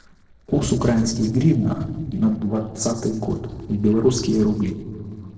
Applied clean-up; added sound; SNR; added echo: neural separator model SepFormer DNS4.